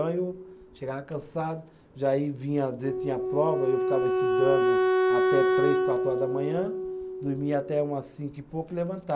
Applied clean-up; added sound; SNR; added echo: none; Wind instrument, woodwind instrument; -2 dB; none.